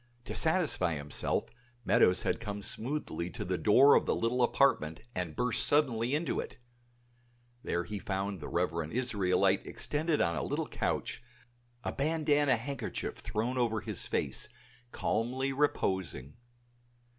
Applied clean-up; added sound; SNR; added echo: none; none; none; none.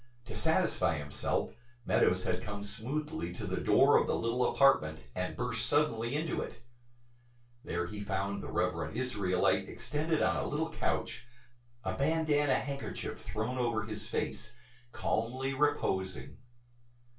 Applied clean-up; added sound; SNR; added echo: none; none; none; reverberation time 0.2 s.